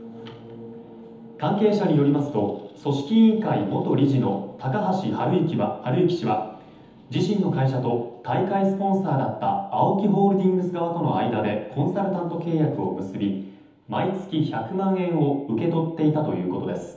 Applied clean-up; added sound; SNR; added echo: none; none; none; reverberation time 1.3 s.